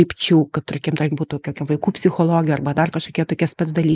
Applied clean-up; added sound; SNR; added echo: neural mask model Resemble Enhance denoiser.